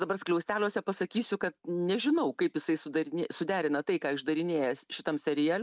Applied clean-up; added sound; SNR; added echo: none; none; none; none.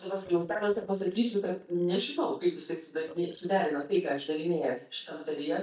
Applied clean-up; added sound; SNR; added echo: neural mask model DeepFilterNet 3.